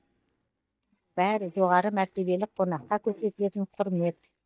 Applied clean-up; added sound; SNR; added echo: neural mask model DeepFilterNet 3.